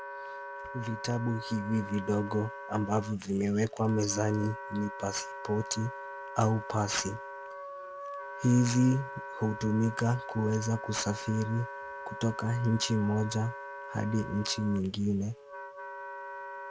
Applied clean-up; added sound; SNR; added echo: none; Wind instrument, woodwind instrument; 11 dB; none.